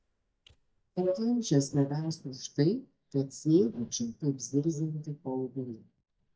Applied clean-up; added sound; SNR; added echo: neural mask model DeepFilterNet 3.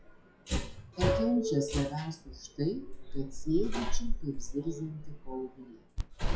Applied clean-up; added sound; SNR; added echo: classical method WPE with log-MMSE.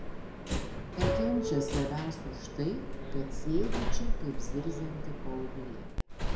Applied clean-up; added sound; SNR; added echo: none; Subway, metro, underground; -4 dB; reverberation time 0.6 s.